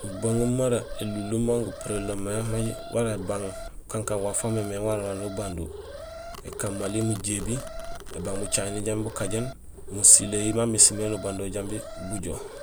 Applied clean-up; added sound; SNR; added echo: none; Domestic sounds, home sounds + Alarm; 10 dB; none.